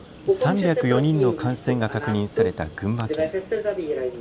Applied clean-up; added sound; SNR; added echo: none; Subway, metro, underground; 1 dB; none.